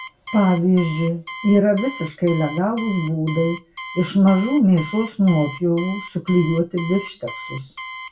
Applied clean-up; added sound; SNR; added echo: none; Alarm; 13 dB; reverberation time 0.2 s.